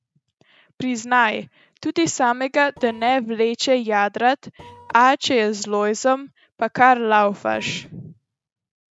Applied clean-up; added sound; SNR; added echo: neural mask model RNNoise.